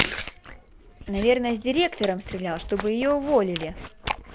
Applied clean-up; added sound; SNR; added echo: none; Chewing, mastication; 8 dB; none.